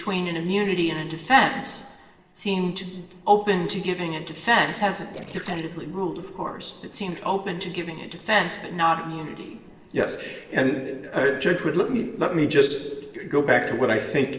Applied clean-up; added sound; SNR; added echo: neural separator model SepFormer DNS4.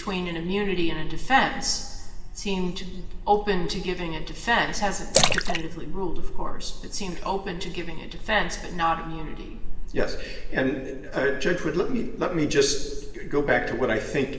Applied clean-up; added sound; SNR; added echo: none; Splash, splatter; 4 dB; reverberation time 1.1 s.